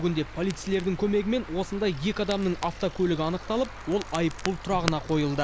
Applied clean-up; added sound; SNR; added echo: none; Crackle; 11 dB; none.